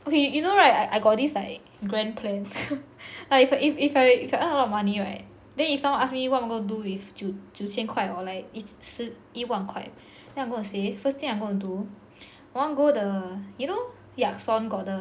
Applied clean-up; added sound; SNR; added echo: none; none; none; none.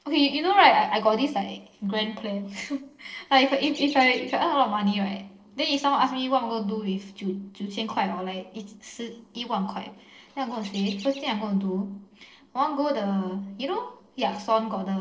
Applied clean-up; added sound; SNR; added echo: neural separator model SepFormer DNS4.